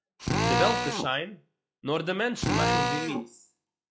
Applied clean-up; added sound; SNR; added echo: classical method log-MMSE.